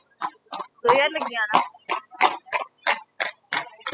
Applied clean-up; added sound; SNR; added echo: classical method spectral subtraction.